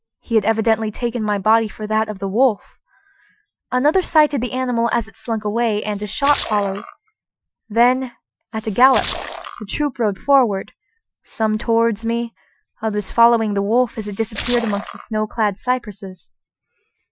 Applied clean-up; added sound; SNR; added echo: classical method Wiener filter.